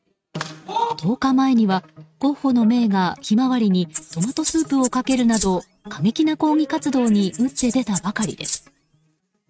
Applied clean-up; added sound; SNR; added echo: neural mask model RNNoise.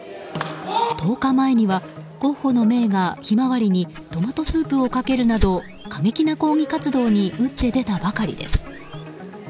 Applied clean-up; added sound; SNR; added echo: none; Rattle (instrument); 7 dB; none.